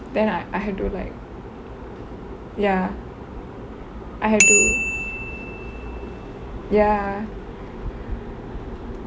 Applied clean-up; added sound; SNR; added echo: none; Bicycle bell; -2 dB; none.